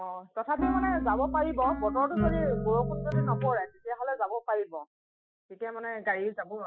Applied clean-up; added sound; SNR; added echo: classical method Wiener filter.